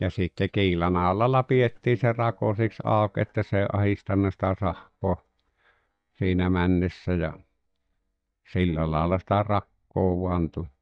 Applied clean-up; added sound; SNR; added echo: neural mask model DeepFilterNet 3.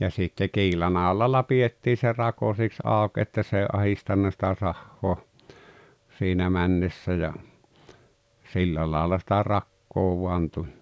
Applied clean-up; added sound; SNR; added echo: none; none; none; none.